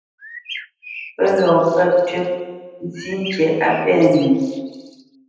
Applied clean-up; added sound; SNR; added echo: none; Bird; 18 dB; reverberation time 1.1 s.